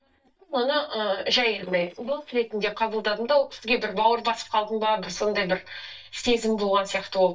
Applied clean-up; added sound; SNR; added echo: neural mask model DeepFilterNet 3.